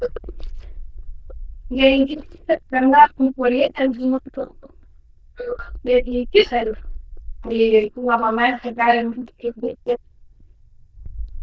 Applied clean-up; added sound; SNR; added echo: neural diffusion model UNIVERSE++.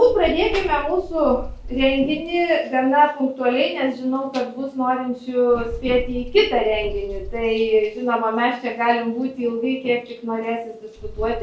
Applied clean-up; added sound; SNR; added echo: none; Bird; 15 dB; none.